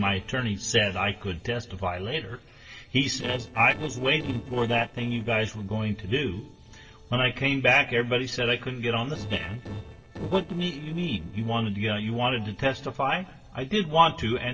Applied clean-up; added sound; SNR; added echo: neural separator model SepFormer DNS4.